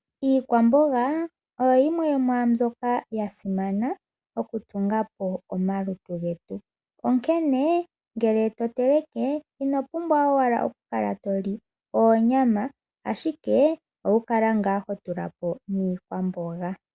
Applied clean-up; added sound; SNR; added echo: none; none; none; none.